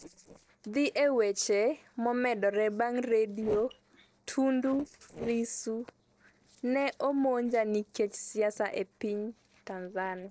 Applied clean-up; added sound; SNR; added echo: neural separator model SepFormer DNS4.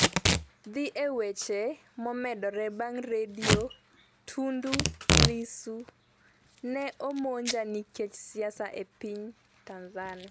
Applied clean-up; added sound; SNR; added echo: none; Packing tape, duct tape / Tearing; -1 dB; none.